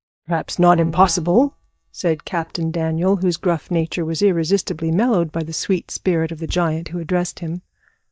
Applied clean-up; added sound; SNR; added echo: neural mask model DeepFilterNet 3.